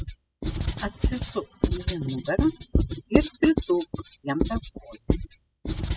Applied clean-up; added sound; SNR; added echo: classical method spectral subtraction.